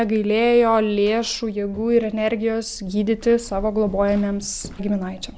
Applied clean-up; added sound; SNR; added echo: none; none; none; none.